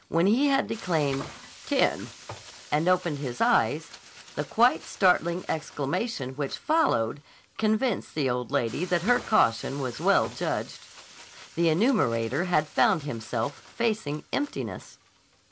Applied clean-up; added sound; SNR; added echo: none; Frying (food); 20 dB; none.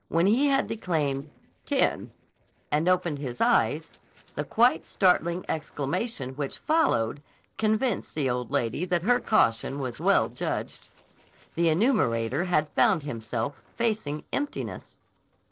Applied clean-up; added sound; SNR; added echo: neural separator model SepFormer DNS4.